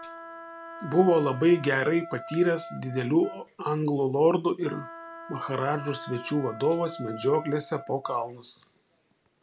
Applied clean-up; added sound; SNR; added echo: none; Wind instrument, woodwind instrument + Tambourine; 15 dB; none.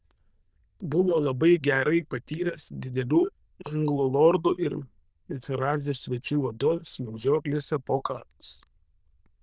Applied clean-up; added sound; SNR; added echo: neural diffusion model UNIVERSE++.